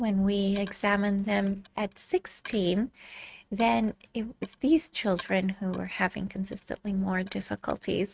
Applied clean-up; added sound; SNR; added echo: neural mask model RNNoise.